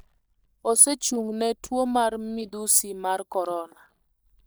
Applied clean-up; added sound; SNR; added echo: neural mask model DeepFilterNet 3.